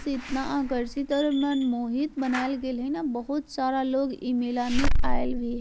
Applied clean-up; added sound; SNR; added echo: none; Slam / Alarm; 0 dB; none.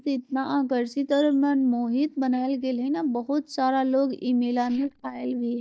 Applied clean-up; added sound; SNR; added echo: neural mask model DeepFilterNet 3.